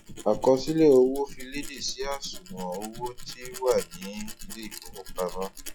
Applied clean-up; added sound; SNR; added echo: classical method log-MMSE.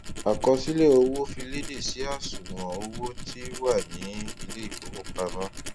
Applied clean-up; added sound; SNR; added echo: none; Tools; 8 dB; none.